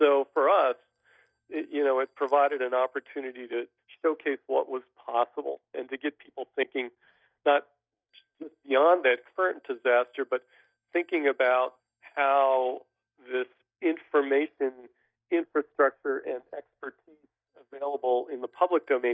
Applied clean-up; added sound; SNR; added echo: neural mask model DeepFilterNet 3.